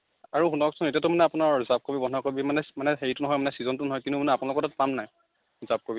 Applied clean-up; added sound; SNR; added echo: none; none; none; none.